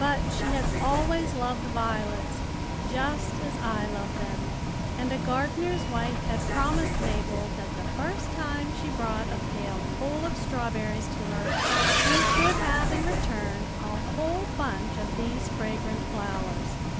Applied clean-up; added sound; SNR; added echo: none; Accelerating, revving, vroom + Bus; -4 dB; none.